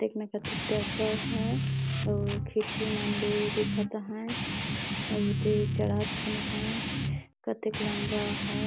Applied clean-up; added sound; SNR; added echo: none; Guitar; -1 dB; none.